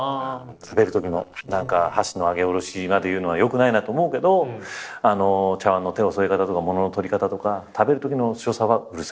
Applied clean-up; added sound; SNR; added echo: neural separator model SepFormer DNS4.